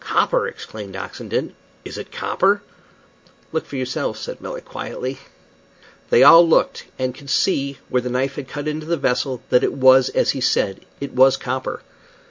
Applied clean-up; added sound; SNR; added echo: none; none; none; none.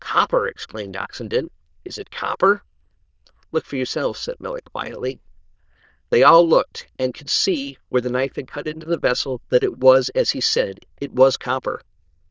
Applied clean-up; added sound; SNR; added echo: neural diffusion model UNIVERSE++.